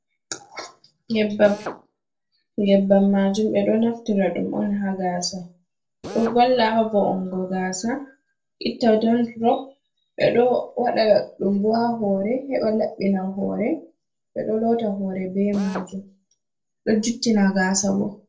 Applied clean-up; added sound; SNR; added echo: neural separator model SepFormer DNS4.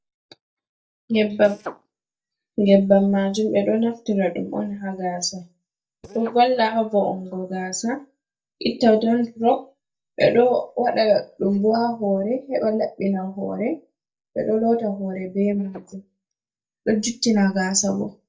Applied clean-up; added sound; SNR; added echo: neural mask model DeepFilterNet 3.